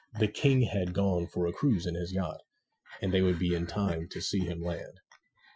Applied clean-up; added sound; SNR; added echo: classical method Wiener filter.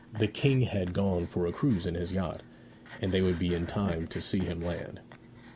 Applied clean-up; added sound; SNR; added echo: none; Breathing; 20 dB; none.